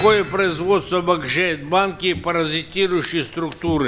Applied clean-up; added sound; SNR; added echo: none; Piano; 16 dB; none.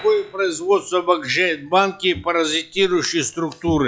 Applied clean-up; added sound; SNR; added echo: classical method log-MMSE.